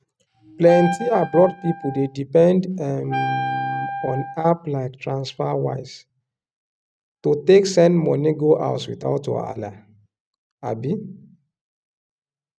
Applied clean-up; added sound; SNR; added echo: neural mask model RNNoise.